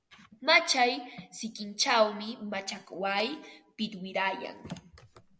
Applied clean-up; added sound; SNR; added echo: none; none; none; none.